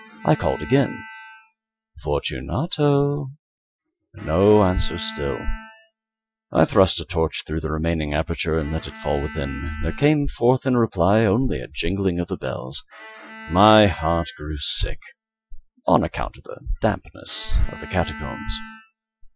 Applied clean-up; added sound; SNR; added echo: classical method Wiener filter.